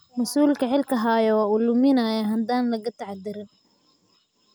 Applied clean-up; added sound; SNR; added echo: none; none; none; none.